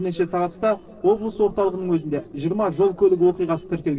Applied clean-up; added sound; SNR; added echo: neural separator model SepFormer DNS4.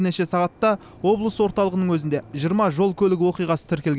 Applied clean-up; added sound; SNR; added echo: none; none; none; none.